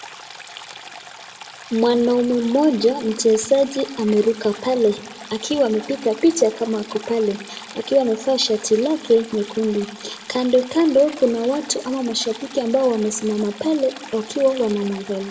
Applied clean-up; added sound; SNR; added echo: none; Stream; 18 dB; reverberation time 1.4 s.